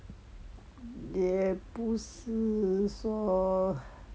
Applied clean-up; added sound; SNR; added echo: none; none; none; none.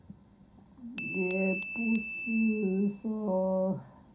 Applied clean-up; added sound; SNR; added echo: none; Glass / Bell; 9 dB; reverberation time 0.3 s.